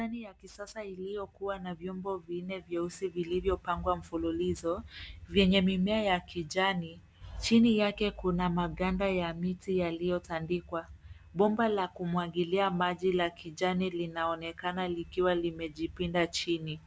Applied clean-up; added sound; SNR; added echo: none; none; none; none.